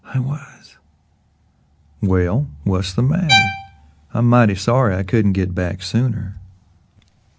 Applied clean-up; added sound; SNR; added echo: none; Bowed string instrument; 1 dB; none.